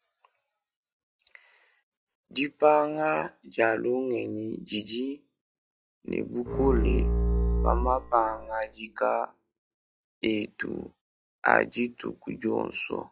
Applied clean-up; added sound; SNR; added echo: classical method log-MMSE.